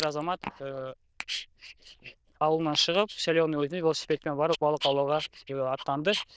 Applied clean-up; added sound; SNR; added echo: neural diffusion model UNIVERSE++.